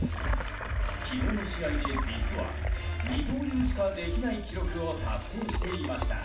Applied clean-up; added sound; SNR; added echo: none; Sink (filling or washing) / Gurgling; 9 dB; reverberation time 0.4 s.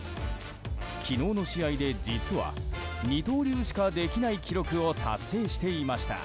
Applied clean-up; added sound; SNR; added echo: none; none; none; none.